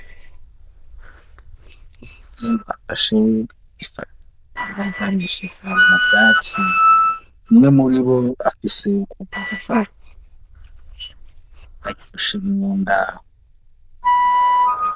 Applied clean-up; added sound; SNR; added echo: neural diffusion model UNIVERSE++.